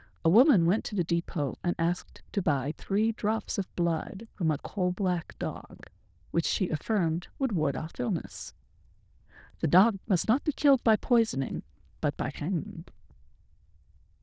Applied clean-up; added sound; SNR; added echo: neural diffusion model UNIVERSE++.